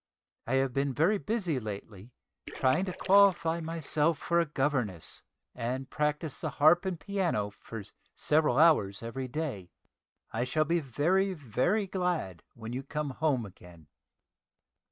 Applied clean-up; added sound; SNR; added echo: neural mask model RNNoise.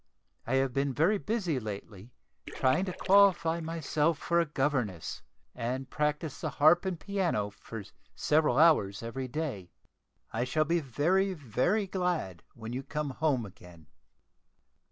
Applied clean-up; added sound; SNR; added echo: none; Splash, splatter; 16 dB; none.